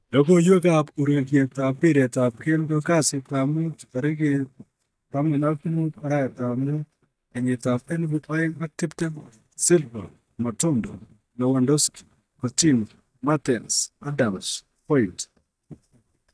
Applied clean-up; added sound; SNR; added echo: neural mask model DeepFilterNet 3.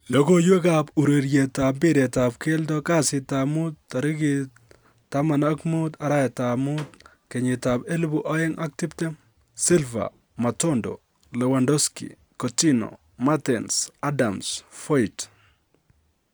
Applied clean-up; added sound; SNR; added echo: none; none; none; none.